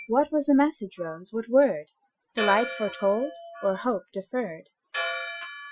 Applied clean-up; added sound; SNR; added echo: classical method Wiener filter.